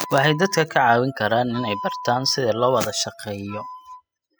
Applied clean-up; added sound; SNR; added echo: classical method spectral subtraction.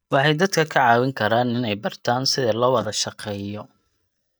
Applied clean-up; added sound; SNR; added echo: neural mask model DeepFilterNet 3.